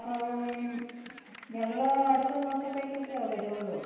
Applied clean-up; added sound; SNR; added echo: none; Clapping; 19 dB; reverberation time 1.2 s.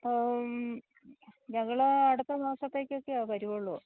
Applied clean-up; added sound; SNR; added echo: none; none; none; none.